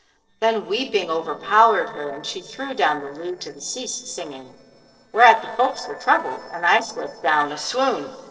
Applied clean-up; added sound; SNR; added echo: neural separator model SepFormer DNS4.